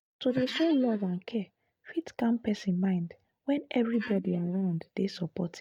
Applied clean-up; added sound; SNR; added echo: neural mask model DeepFilterNet 3.